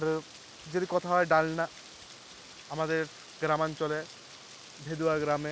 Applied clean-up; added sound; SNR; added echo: none; Rain; 18 dB; none.